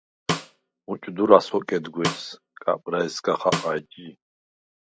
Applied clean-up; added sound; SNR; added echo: none; Snare drum; 6 dB; none.